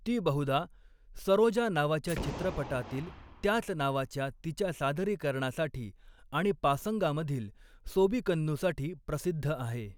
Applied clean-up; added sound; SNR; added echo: none; Boom; 12 dB; none.